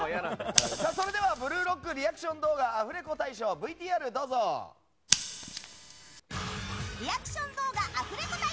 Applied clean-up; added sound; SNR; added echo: none; Scissors; 6 dB; none.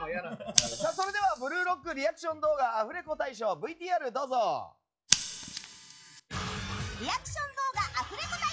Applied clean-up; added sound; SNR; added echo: classical method log-MMSE.